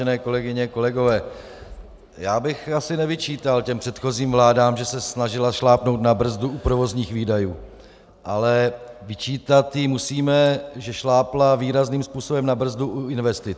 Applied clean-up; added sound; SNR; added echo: none; none; none; none.